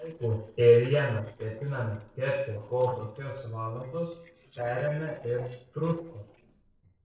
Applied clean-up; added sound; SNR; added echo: neural separator model SepFormer DNS4.